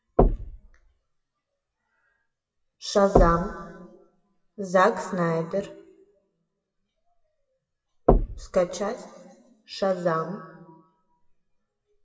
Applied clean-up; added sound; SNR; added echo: classical method WPE with log-MMSE.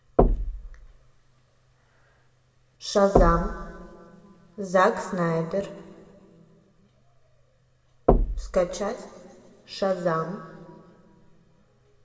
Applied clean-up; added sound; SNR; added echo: none; Knock; -1 dB; reverberation time 1.7 s.